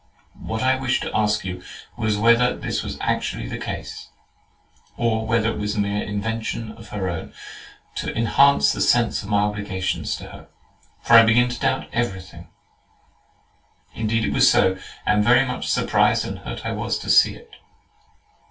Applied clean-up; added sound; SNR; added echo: none; none; none; reverberation time 0.2 s.